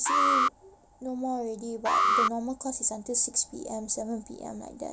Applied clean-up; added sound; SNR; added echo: none; Alarm; -3 dB; none.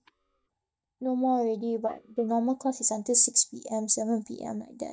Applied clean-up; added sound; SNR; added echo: neural mask model DeepFilterNet 3.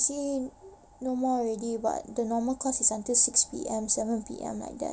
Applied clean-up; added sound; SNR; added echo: none; none; none; none.